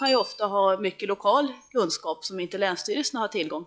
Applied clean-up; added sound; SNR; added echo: classical method log-MMSE.